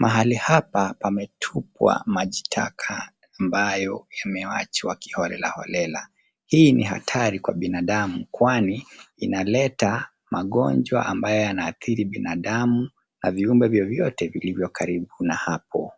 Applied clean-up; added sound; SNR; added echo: none; none; none; none.